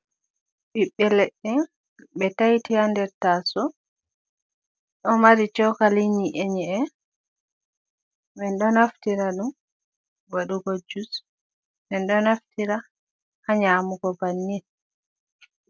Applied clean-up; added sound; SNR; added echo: none; none; none; none.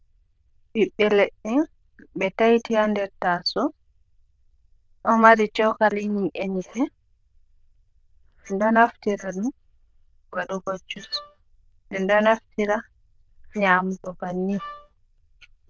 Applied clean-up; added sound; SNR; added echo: neural diffusion model UNIVERSE++.